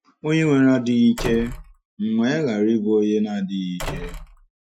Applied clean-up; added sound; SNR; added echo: classical method Wiener filter.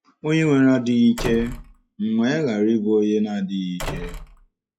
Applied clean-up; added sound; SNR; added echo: classical method log-MMSE.